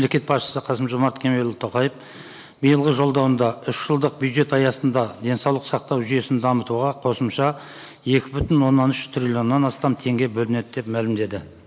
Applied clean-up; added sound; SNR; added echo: none; none; none; none.